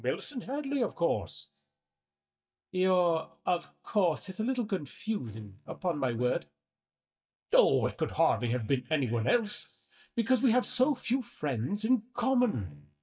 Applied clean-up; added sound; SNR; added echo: neural mask model DeepFilterNet 3.